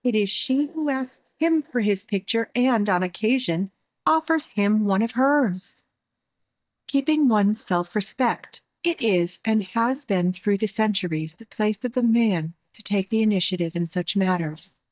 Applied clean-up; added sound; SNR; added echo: neural mask model DeepFilterNet 3.